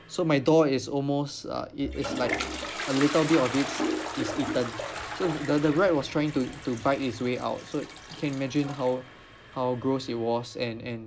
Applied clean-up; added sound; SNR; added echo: none; Toilet flush; 9 dB; none.